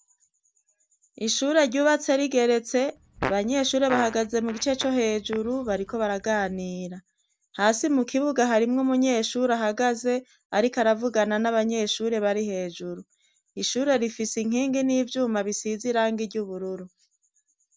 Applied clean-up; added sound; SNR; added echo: none; Fart; 12 dB; none.